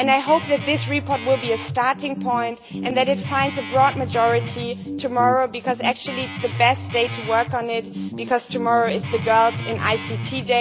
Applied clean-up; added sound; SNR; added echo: none; Guitar; 9 dB; none.